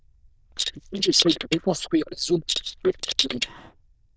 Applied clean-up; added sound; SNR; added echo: neural diffusion model UNIVERSE++.